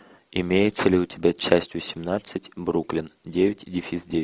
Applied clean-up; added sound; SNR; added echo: none; none; none; none.